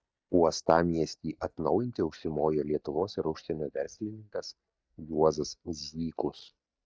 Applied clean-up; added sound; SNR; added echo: neural mask model DeepFilterNet 3.